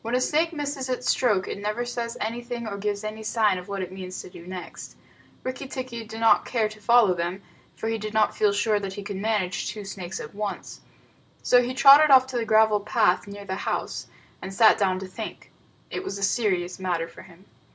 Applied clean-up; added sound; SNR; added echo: none; none; none; none.